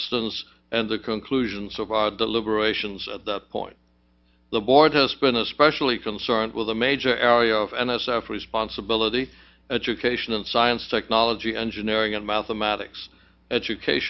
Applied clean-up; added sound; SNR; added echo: none; none; none; none.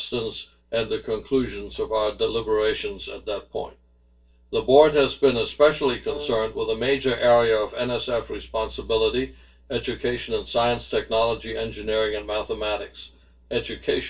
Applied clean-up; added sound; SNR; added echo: neural separator model SepFormer DNS4.